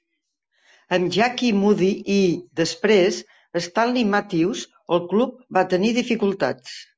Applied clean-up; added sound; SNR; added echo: none; none; none; none.